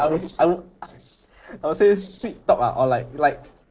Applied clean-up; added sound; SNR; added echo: neural separator model SepFormer DNS4.